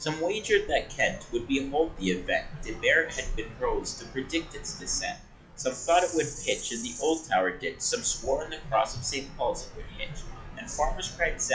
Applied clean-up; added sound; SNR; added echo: classical method WPE with log-MMSE.